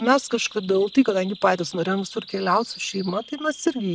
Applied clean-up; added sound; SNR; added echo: none; Bird vocalization, bird call, bird song; 20 dB; none.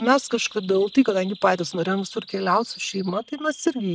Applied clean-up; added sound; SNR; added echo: neural mask model RNNoise.